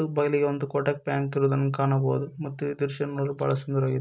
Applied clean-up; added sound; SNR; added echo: none; none; none; none.